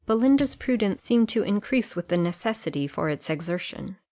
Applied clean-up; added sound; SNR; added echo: neural mask model Resemble Enhance denoiser.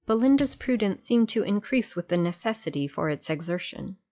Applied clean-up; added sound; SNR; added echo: classical method log-MMSE.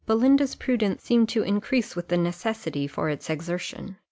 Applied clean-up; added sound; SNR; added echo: none; none; none; none.